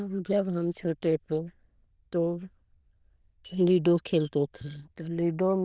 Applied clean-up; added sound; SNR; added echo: neural diffusion model UNIVERSE++.